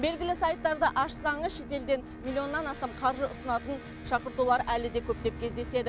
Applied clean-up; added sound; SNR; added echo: none; Electric guitar; 14 dB; none.